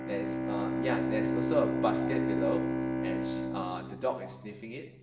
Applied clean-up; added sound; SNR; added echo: none; Bowed string instrument; -3 dB; reverberation time 1.4 s.